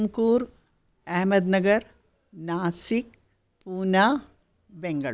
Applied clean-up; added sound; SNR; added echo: none; none; none; none.